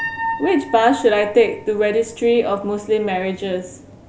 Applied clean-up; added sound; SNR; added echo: none; Piano; 14 dB; none.